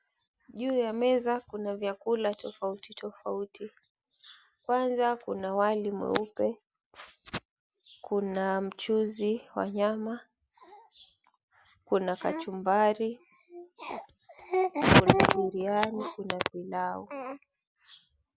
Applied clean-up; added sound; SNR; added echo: none; none; none; none.